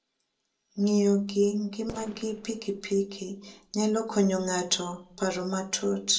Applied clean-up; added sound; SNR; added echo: neural separator model SepFormer DNS4.